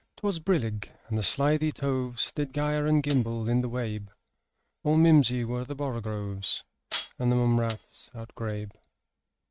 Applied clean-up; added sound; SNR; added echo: neural mask model RNNoise.